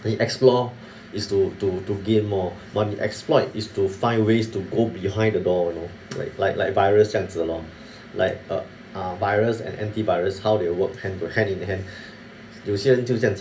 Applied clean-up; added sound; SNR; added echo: none; none; none; reverberation time 0.3 s.